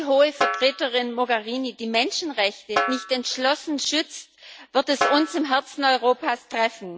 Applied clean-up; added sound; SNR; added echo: none; Snare drum; 8 dB; none.